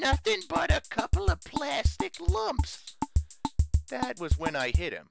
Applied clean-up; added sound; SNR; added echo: none; Drum kit; -4 dB; none.